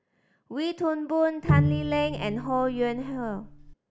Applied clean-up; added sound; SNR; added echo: none; Bowed string instrument; 0 dB; none.